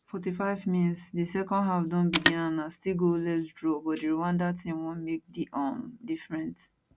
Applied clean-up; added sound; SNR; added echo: none; Telephone; 4 dB; none.